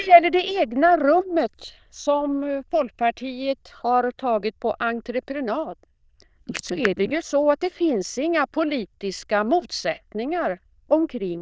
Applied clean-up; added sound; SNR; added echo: neural diffusion model UNIVERSE++.